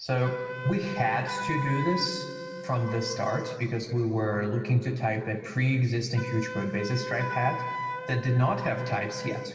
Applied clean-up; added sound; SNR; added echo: none; Wind instrument, woodwind instrument; 9 dB; reverberation time 2.1 s.